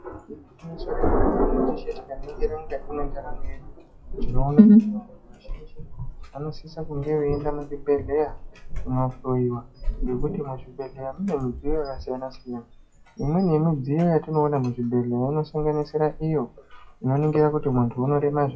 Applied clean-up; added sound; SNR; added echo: classical method WPE with log-MMSE.